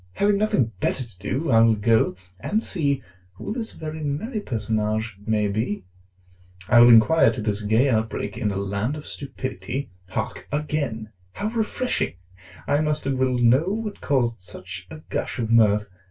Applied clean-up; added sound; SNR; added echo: none; none; none; reverberation time 0.2 s.